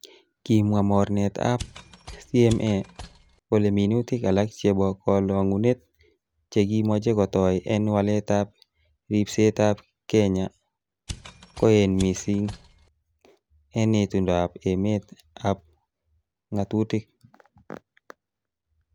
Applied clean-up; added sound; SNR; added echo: none; Mechanisms; 16 dB; none.